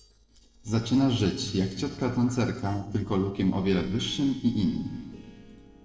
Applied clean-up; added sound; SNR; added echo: neural separator model SepFormer DNS4.